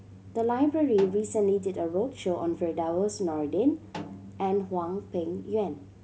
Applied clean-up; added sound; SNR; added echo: none; Snare drum; 18 dB; none.